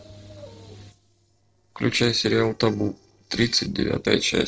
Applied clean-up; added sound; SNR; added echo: neural separator model SepFormer DNS4.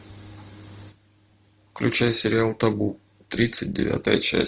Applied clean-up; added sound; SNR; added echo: none; none; none; none.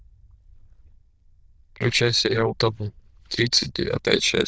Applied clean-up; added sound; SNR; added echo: neural diffusion model UNIVERSE++.